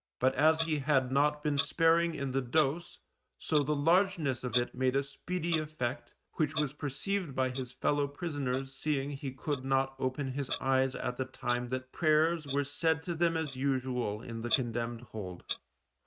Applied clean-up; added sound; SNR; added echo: neural mask model RNNoise.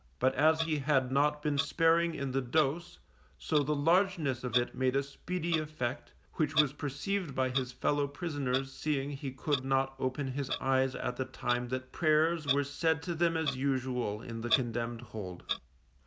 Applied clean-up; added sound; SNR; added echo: none; Clock; 11 dB; none.